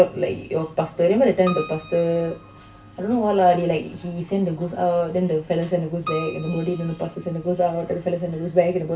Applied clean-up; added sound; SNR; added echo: none; Keyboard (musical); 17 dB; reverberation time 0.2 s.